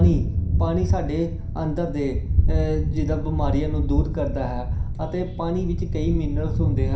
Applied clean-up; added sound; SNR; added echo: none; Thunder; -4 dB; reverberation time 0.5 s.